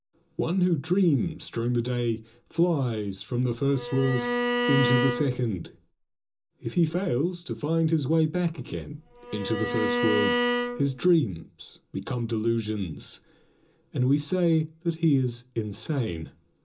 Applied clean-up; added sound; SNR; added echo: none; Bowed string instrument; 2 dB; reverberation time 0.2 s.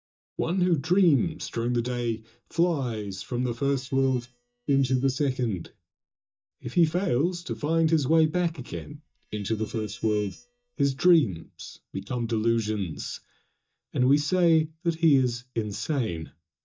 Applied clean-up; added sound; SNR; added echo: neural mask model DeepFilterNet 3.